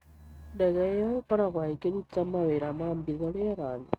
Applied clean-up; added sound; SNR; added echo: neural mask model RNNoise.